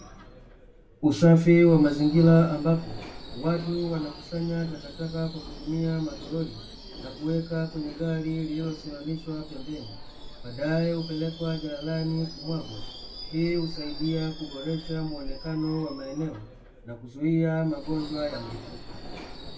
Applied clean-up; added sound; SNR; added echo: none; Screech / Subway, metro, underground; 14 dB; reverberation time 0.3 s.